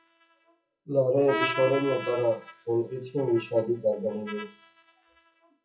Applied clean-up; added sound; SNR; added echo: classical method WPE with log-MMSE.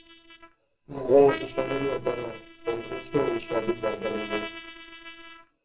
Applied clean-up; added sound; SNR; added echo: neural separator model SepFormer WHAMR!.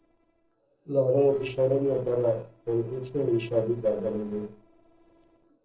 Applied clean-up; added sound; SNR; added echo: neural separator model SepFormer DNS4.